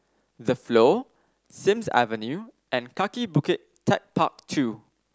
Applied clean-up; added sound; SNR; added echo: none; none; none; none.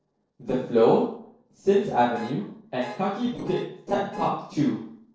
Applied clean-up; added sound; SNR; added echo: neural separator model SepFormer DNS4.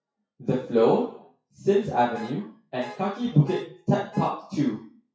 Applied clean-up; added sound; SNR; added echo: classical method WPE with log-MMSE.